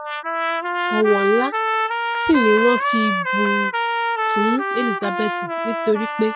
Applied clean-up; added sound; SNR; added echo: classical method spectral subtraction.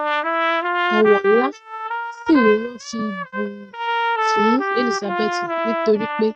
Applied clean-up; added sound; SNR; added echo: neural mask model RNNoise.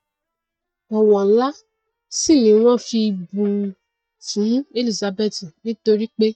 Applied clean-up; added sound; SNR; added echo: neural mask model DeepFilterNet 3.